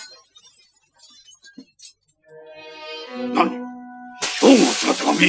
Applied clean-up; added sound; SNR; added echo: classical method Wiener filter.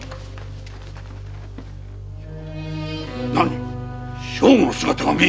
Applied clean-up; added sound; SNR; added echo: none; none; none; none.